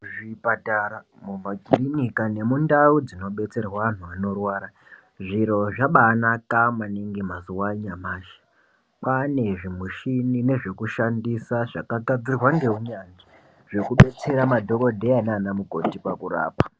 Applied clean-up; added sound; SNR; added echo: none; none; none; none.